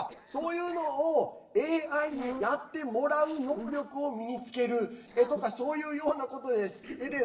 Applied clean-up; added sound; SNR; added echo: neural separator model SepFormer DNS4.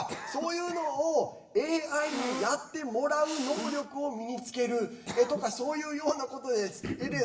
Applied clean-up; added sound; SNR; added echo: none; Cough; 11 dB; reverberation time 0.8 s.